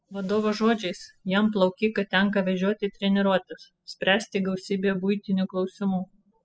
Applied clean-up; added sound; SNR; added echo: classical method spectral subtraction.